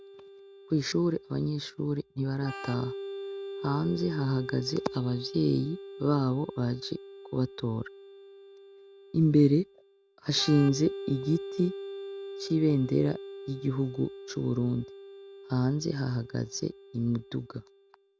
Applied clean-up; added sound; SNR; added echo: none; Organ; 13 dB; none.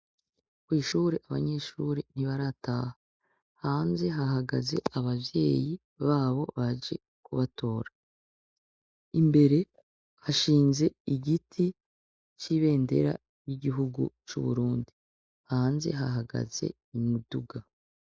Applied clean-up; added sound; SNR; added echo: neural mask model Resemble Enhance denoiser.